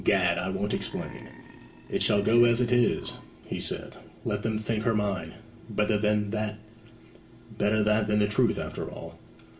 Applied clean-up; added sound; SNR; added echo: none; Burping, eructation; 19 dB; reverberation time 0.5 s.